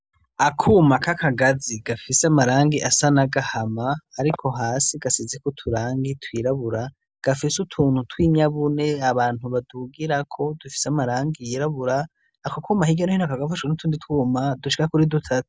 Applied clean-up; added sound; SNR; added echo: none; none; none; none.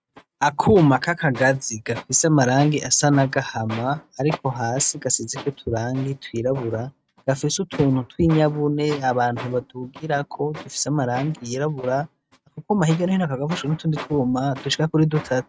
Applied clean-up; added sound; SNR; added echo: neural mask model RNNoise.